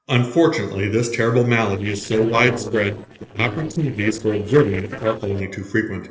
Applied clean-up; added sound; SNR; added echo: neural separator model SepFormer DNS4.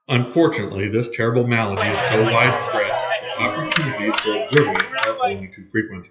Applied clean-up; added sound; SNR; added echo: classical method WPE with log-MMSE.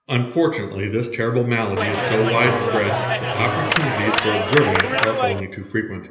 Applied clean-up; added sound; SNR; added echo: none; Clapping; 0 dB; reverberation time 1.4 s.